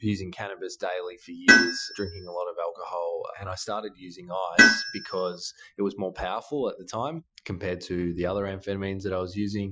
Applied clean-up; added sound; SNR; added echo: classical method Wiener filter.